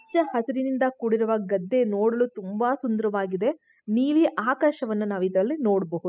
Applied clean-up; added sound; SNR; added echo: classical method spectral subtraction.